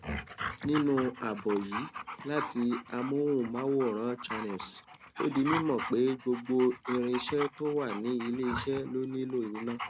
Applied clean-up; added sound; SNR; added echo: none; Dog; 9 dB; none.